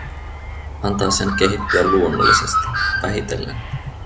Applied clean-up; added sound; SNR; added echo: none; Bird; 0 dB; none.